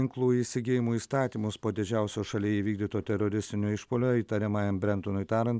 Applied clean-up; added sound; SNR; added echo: none; none; none; none.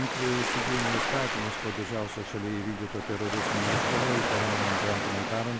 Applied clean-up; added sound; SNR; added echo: none; Waves, surf; -2 dB; none.